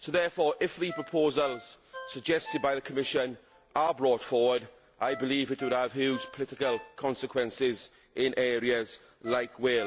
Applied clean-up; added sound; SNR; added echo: none; Ringtone; 18 dB; none.